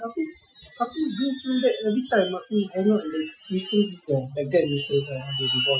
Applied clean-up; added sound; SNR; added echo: classical method Wiener filter.